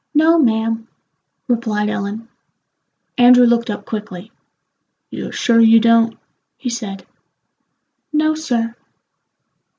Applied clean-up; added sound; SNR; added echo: none; none; none; none.